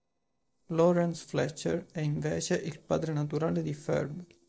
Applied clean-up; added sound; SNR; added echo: neural separator model SepFormer DNS4.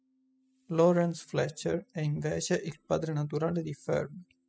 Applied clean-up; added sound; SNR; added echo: classical method spectral subtraction.